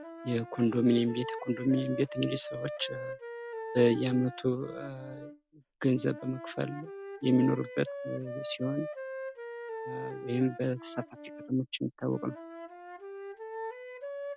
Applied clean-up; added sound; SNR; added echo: none; Wind instrument, woodwind instrument; 11 dB; none.